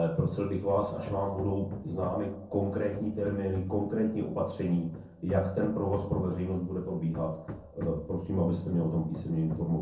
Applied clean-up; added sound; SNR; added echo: neural separator model SepFormer DNS4.